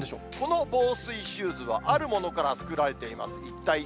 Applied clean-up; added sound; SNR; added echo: none; none; none; none.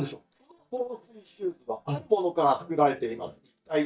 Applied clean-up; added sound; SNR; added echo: neural mask model DeepFilterNet 3.